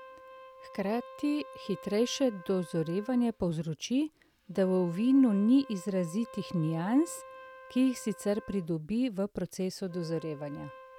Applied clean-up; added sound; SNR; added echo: none; Wind instrument, woodwind instrument; 19 dB; none.